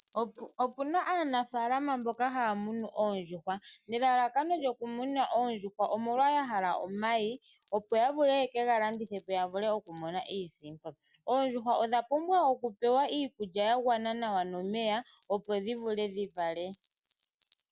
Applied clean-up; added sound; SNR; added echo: none; Chime; 3 dB; none.